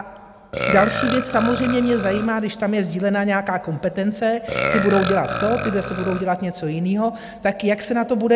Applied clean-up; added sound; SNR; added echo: none; Burping, eructation; 8 dB; none.